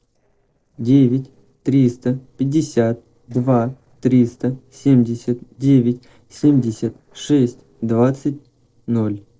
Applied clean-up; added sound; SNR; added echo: neural separator model SepFormer DNS4.